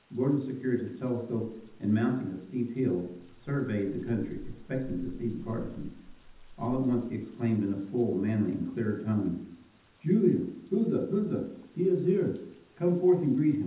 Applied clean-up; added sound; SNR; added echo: none; Rain; 20 dB; reverberation time 0.8 s.